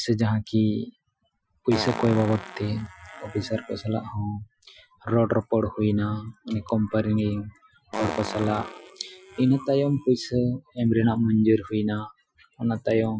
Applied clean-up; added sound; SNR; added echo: classical method Wiener filter.